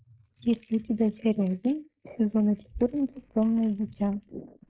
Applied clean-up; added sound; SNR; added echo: neural mask model Resemble Enhance denoiser.